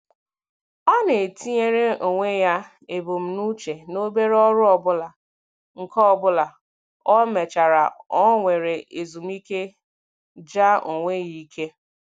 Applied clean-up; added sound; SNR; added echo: none; none; none; none.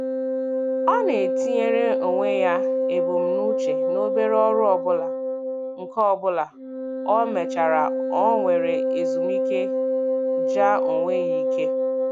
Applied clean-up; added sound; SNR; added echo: none; Wind instrument, woodwind instrument; -2 dB; none.